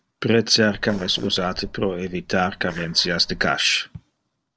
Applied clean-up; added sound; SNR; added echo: neural separator model SepFormer DNS4.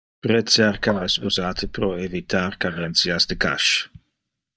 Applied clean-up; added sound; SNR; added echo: neural mask model DeepFilterNet 3.